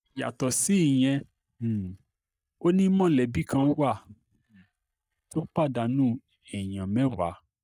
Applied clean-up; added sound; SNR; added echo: neural mask model DeepFilterNet 3.